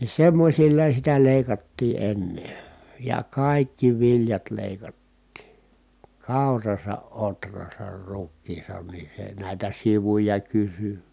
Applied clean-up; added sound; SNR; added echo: none; none; none; none.